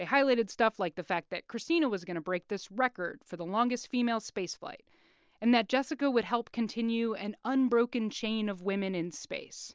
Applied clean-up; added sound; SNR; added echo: none; none; none; none.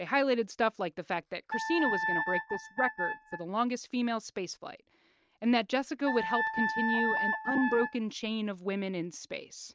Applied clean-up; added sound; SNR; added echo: neural mask model RNNoise.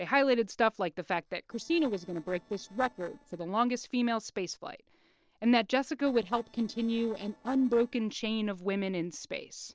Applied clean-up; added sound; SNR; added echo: neural separator model SepFormer DNS4.